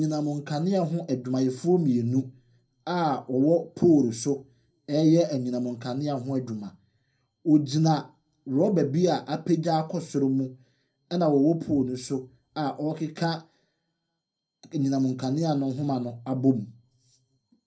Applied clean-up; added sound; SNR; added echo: none; none; none; reverberation time 0.2 s.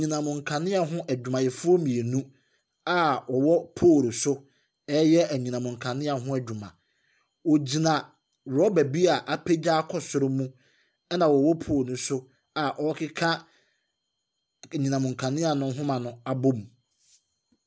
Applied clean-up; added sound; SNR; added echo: none; none; none; none.